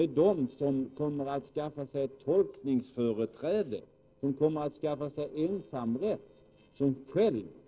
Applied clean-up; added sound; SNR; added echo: neural separator model SepFormer DNS4.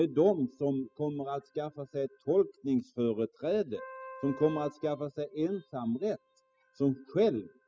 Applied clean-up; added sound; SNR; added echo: classical method spectral subtraction.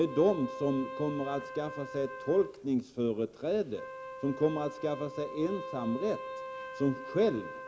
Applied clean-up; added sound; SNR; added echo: none; Wind instrument, woodwind instrument; 11 dB; none.